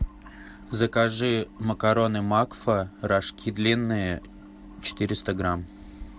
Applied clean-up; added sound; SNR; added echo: none; none; none; none.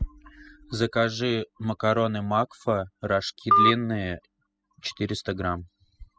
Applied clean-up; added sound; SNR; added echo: classical method spectral subtraction.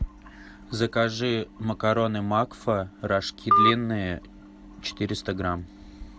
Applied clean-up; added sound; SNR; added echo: none; Telephone; -3 dB; none.